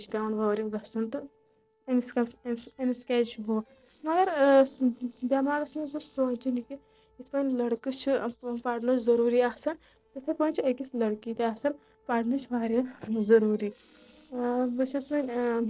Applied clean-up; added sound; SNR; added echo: neural separator model SepFormer DNS4.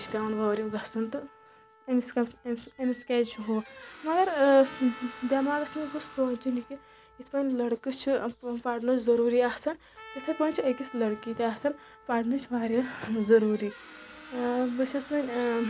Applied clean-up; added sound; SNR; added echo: none; Squeak + Trumpet; 20 dB; none.